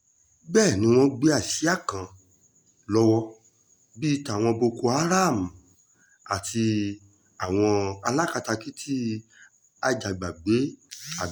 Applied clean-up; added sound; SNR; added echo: none; none; none; none.